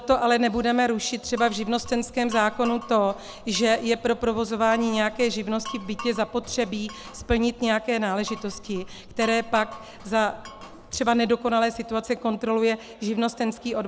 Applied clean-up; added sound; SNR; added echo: none; Glass; 16 dB; none.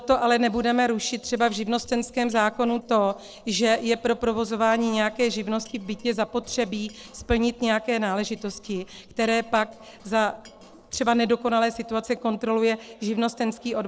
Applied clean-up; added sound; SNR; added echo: neural separator model SepFormer DNS4.